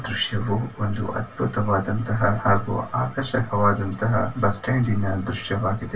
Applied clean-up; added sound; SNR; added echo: none; none; none; reverberation time 0.2 s.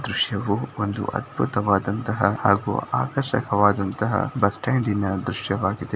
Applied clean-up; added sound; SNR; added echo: none; none; none; none.